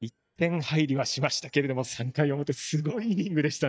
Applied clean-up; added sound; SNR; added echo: neural mask model DeepFilterNet 3.